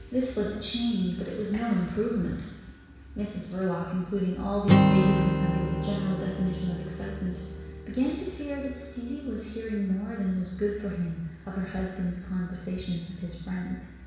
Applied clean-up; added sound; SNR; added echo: none; Acoustic guitar; 2 dB; reverberation time 1.1 s.